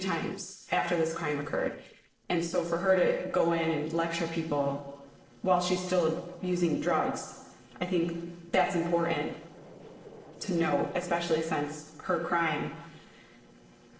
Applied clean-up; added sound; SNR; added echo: neural separator model SepFormer DNS4.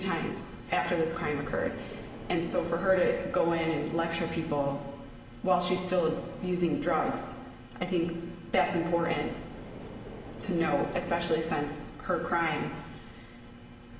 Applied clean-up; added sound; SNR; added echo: none; Car; 14 dB; reverberation time 1.1 s.